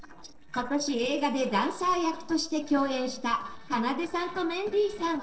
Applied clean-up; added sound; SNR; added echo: neural separator model SepFormer DNS4.